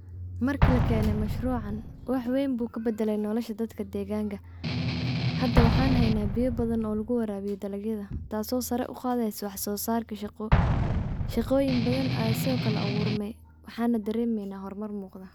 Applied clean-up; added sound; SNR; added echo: none; Explosion + Strum; 1 dB; none.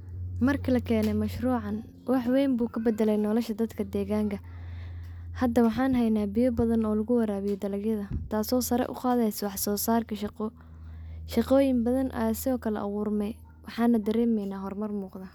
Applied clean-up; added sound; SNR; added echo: none; none; none; none.